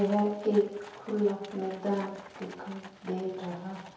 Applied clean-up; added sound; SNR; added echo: none; Livestock, farm animals, working animals; 18 dB; reverberation time 2.2 s.